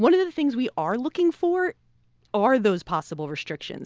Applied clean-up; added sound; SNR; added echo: none; none; none; none.